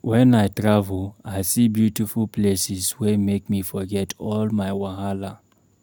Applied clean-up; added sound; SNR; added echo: none; none; none; none.